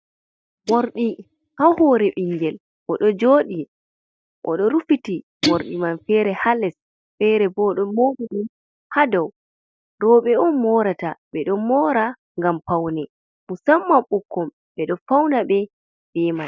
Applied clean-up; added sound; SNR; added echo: neural mask model DeepFilterNet 3.